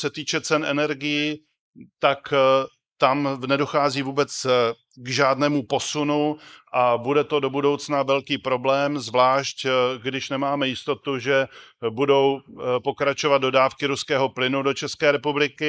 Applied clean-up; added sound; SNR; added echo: neural mask model Resemble Enhance denoiser.